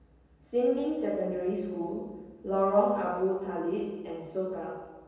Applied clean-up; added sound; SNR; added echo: none; none; none; reverberation time 1.2 s.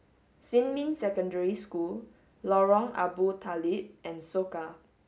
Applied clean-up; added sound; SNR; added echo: none; none; none; none.